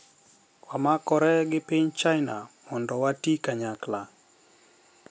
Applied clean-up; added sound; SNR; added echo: none; none; none; none.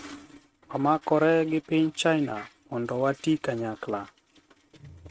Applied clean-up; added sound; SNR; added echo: neural mask model RNNoise.